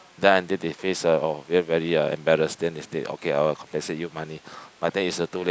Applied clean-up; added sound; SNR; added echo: none; none; none; none.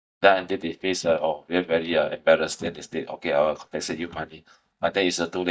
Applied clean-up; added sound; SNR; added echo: neural mask model DeepFilterNet 3.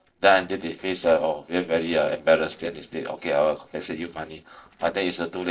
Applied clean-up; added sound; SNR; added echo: neural separator model SepFormer DNS4.